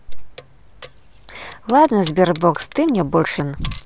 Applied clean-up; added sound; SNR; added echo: none; Keys jangling; 19 dB; none.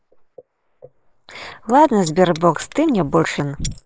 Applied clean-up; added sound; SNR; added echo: neural mask model Resemble Enhance denoiser.